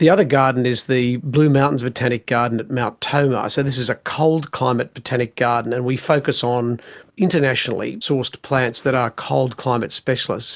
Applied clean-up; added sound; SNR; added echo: none; none; none; none.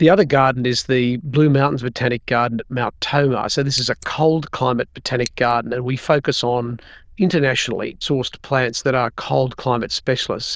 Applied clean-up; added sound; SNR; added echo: neural diffusion model UNIVERSE++.